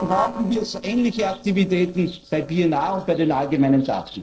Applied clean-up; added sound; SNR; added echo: neural separator model SepFormer DNS4.